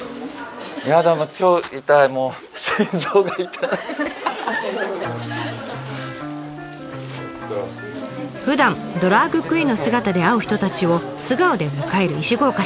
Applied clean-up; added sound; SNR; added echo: none; none; none; none.